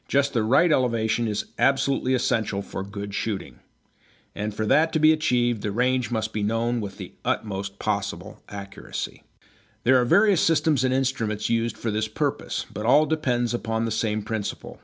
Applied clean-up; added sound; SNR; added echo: none; none; none; none.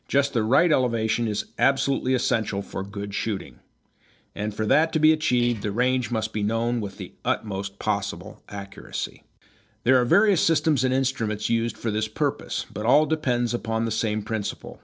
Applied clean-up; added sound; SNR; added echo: neural separator model SepFormer DNS4.